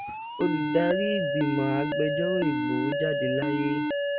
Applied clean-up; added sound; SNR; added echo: none; Alarm; -1 dB; none.